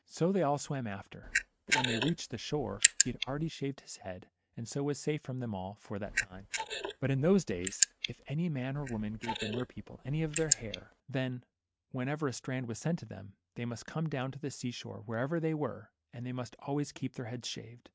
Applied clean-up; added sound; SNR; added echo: neural mask model RNNoise.